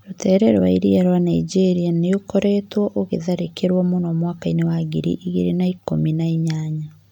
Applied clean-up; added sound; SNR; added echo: none; none; none; none.